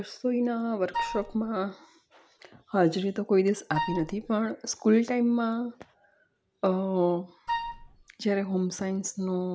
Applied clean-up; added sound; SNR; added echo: none; Wind instrument, woodwind instrument; 6 dB; none.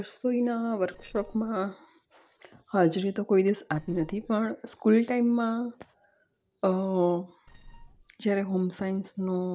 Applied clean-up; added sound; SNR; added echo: neural separator model SepFormer DNS4.